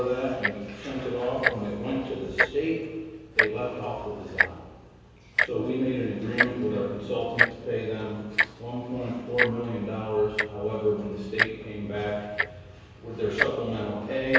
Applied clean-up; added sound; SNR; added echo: none; Tick-tock; 1 dB; reverberation time 1.2 s.